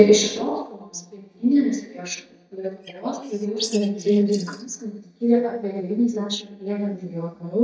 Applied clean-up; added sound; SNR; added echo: neural mask model DeepFilterNet 3.